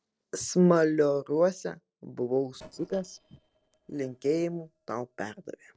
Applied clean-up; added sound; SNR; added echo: neural separator model SepFormer DNS4.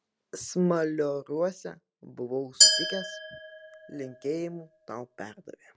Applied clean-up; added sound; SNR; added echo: none; Glass; -5 dB; none.